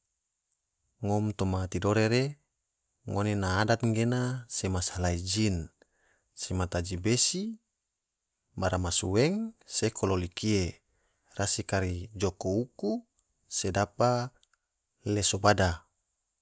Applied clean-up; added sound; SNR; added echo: none; none; none; none.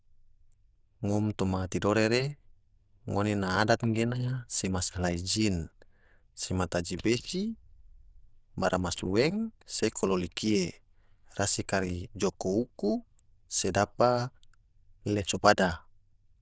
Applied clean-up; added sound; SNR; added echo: neural diffusion model UNIVERSE++.